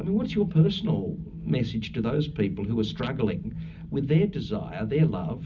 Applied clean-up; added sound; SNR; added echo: none; Wind / Boat, Water vehicle; 19 dB; reverberation time 0.4 s.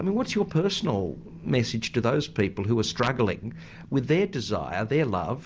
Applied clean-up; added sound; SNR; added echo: none; none; none; none.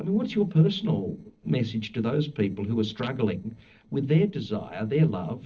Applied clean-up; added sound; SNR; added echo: neural separator model SepFormer DNS4.